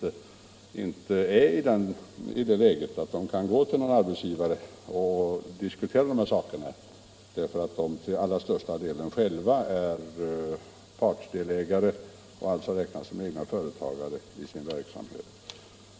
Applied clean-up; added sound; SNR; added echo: none; none; none; reverberation time 1.2 s.